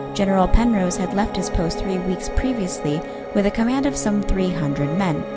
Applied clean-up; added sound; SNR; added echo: none; Piano; 8 dB; none.